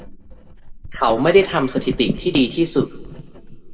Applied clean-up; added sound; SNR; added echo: none; Writing; 15 dB; reverberation time 1.4 s.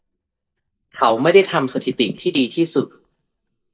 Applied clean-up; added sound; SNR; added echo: neural mask model DeepFilterNet 3.